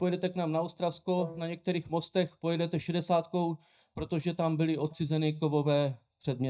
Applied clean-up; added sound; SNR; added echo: neural mask model DeepFilterNet 3.